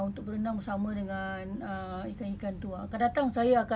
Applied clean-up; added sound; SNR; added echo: none; none; none; none.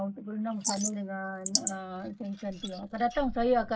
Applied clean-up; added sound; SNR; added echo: neural mask model Resemble Enhance denoiser.